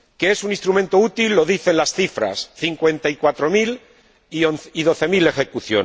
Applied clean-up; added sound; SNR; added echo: none; none; none; none.